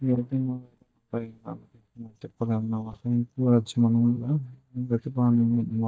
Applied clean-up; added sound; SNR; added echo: neural mask model DeepFilterNet 3.